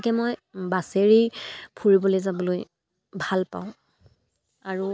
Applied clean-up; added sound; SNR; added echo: none; none; none; none.